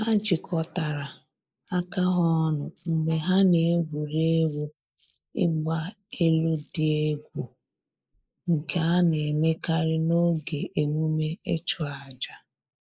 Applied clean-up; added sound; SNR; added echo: neural mask model Resemble Enhance denoiser.